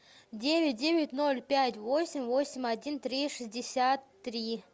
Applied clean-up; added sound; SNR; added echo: none; none; none; none.